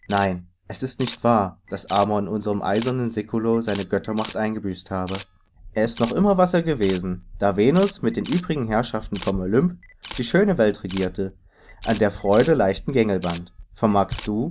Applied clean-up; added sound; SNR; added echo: none; Camera; 18 dB; none.